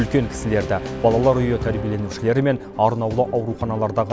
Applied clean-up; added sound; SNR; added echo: none; Brass instrument; 13 dB; none.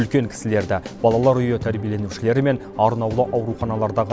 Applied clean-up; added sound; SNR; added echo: none; none; none; none.